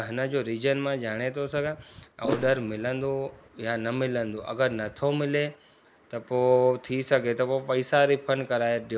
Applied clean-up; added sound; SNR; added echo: neural mask model Resemble Enhance denoiser.